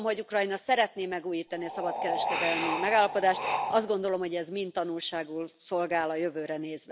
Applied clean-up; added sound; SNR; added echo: none; Wind; 3 dB; none.